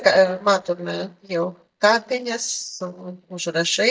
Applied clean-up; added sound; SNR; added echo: neural mask model DeepFilterNet 3.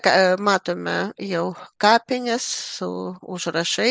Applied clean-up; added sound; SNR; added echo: none; none; none; none.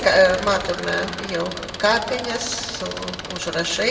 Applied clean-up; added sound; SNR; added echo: none; Engine; 10 dB; reverberation time 1.7 s.